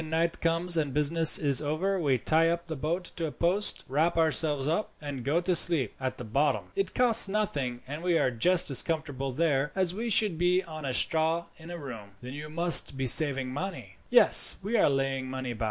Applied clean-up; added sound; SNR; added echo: none; none; none; none.